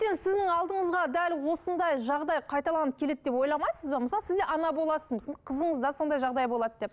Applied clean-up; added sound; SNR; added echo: none; none; none; none.